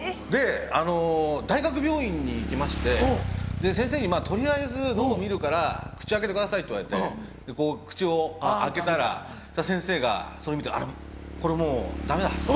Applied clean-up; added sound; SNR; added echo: none; Motorcycle / Engine; 8 dB; none.